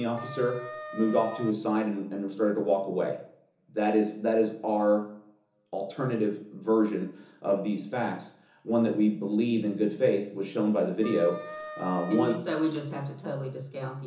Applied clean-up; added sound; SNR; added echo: none; Wind instrument, woodwind instrument; 12 dB; reverberation time 0.7 s.